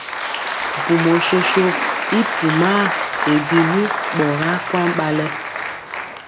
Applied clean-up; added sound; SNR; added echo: none; Applause; 3 dB; none.